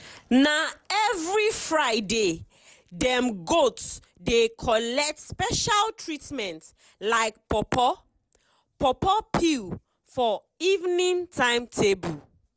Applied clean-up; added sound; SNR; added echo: none; none; none; none.